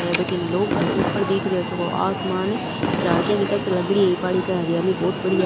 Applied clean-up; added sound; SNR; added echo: none; Fireworks + Alarm; 3 dB; none.